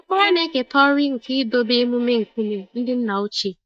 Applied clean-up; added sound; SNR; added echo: neural mask model DeepFilterNet 3.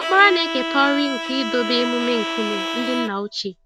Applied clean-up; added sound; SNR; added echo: none; Bowed string instrument; 5 dB; none.